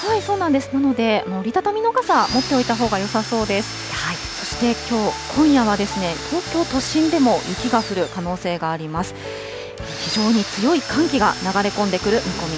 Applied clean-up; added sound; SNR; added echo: none; Domestic sounds, home sounds; 12 dB; none.